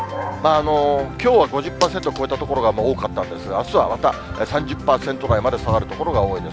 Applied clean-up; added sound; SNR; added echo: none; Dog; 11 dB; none.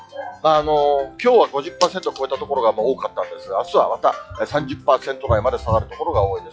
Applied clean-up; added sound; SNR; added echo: classical method log-MMSE.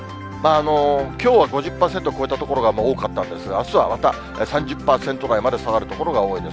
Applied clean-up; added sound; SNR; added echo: none; none; none; none.